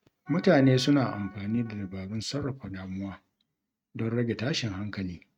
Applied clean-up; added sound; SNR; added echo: neural mask model RNNoise.